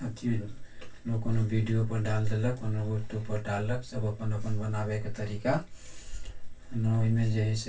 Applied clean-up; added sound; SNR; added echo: none; none; none; reverberation time 0.2 s.